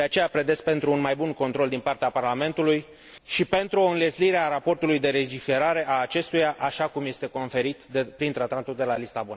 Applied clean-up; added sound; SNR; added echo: none; none; none; none.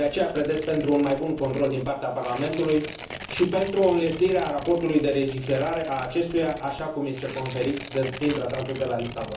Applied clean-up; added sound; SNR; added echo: none; Tearing; 14 dB; reverberation time 0.7 s.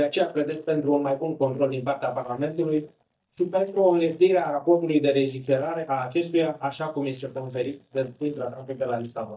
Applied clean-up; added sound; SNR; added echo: neural mask model DeepFilterNet 3.